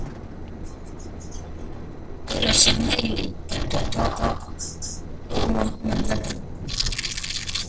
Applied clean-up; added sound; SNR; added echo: neural separator model SepFormer DNS4.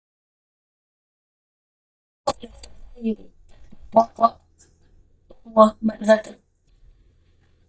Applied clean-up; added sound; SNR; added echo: neural mask model DeepFilterNet 3.